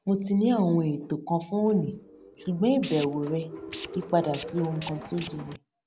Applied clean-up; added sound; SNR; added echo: none; Tools; 14 dB; none.